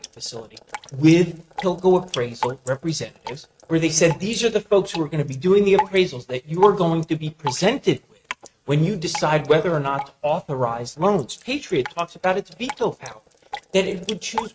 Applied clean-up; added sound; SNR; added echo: neural mask model RNNoise.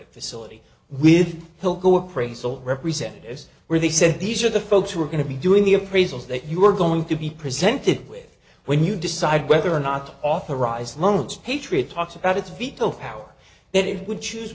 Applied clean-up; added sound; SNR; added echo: none; none; none; none.